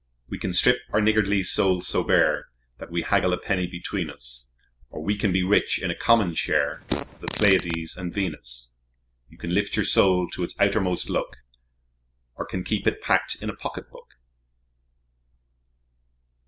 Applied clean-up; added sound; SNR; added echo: none; Fart; 5 dB; none.